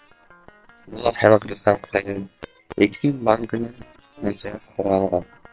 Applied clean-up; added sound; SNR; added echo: neural separator model SepFormer WHAM!.